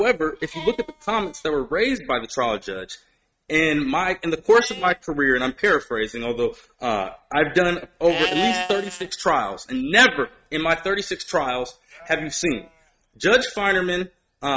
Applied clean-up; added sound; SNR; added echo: neural mask model RNNoise.